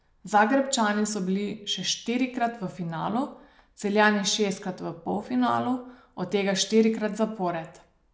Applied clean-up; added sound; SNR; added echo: none; none; none; none.